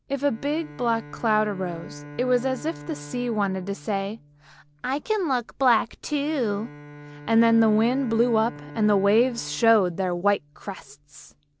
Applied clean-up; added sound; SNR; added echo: none; Bowed string instrument; 17 dB; none.